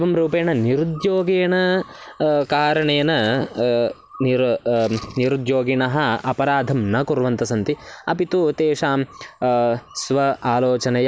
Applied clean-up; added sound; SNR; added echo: none; none; none; none.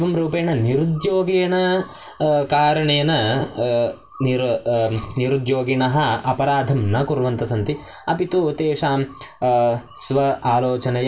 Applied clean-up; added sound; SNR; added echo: none; none; none; reverberation time 0.3 s.